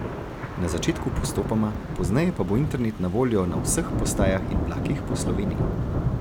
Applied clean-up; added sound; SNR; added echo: none; Thunder / Rain; 1 dB; none.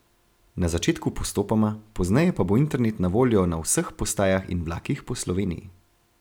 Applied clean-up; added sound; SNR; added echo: none; none; none; none.